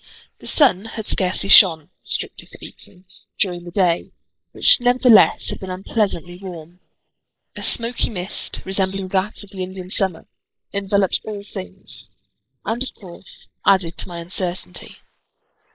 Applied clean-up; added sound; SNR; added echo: neural mask model Resemble Enhance denoiser.